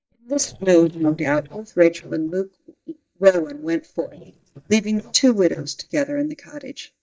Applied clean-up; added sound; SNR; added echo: neural mask model DeepFilterNet 3.